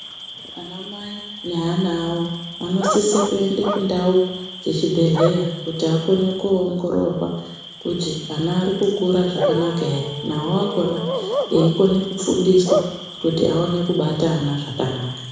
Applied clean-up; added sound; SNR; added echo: none; Bark / Cricket; 8 dB; reverberation time 1.0 s.